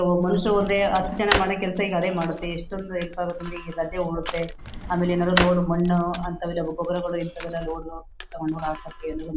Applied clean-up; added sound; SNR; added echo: none; Crushing + Drawer open or close; 7 dB; none.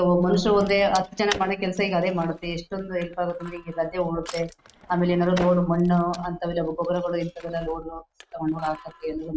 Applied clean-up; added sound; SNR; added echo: neural mask model RNNoise.